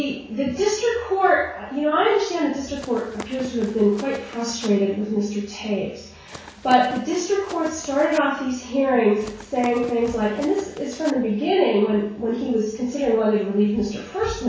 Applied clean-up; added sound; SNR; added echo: none; Run; 18 dB; reverberation time 0.6 s.